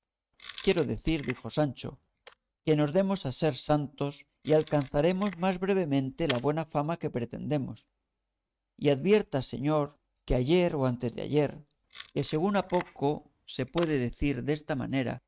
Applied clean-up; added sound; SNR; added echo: neural mask model RNNoise.